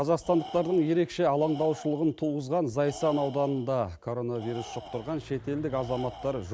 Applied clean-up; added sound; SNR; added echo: none; Tools; 17 dB; none.